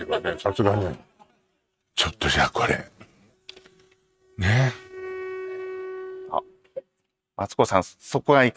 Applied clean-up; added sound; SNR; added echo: neural mask model RNNoise.